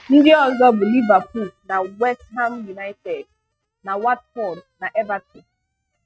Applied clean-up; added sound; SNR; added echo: neural mask model RNNoise.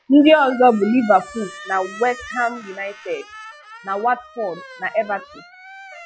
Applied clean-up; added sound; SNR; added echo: classical method log-MMSE.